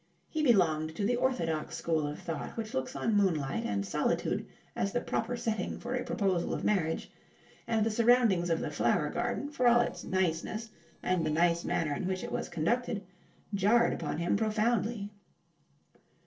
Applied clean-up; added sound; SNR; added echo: neural separator model SepFormer DNS4.